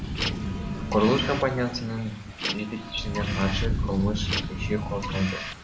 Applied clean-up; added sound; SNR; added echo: none; Thunder / Rain + Printer; 1 dB; none.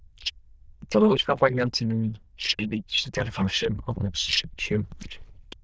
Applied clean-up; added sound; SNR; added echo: neural diffusion model UNIVERSE++.